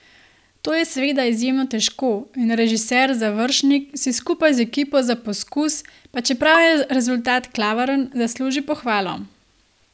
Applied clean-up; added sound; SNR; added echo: none; Bowed string instrument; 15 dB; none.